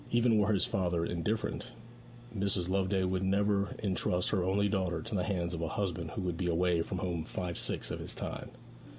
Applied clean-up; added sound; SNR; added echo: none; none; none; none.